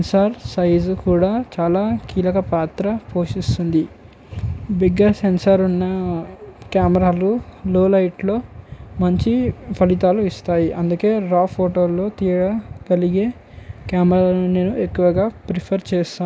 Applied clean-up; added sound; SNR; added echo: none; none; none; none.